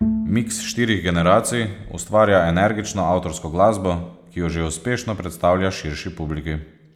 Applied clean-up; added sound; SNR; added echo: none; Bowed string instrument; 7 dB; none.